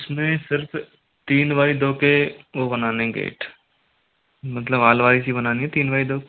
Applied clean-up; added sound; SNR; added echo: none; none; none; none.